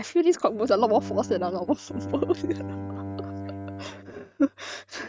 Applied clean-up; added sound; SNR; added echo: neural mask model RNNoise.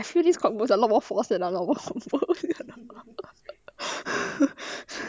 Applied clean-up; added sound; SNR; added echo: none; none; none; none.